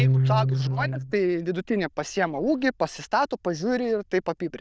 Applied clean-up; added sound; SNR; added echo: neural diffusion model UNIVERSE++.